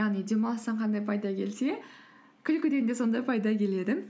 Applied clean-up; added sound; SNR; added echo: none; none; none; none.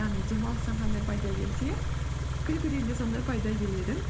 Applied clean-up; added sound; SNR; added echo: none; Idling / Car; -3 dB; none.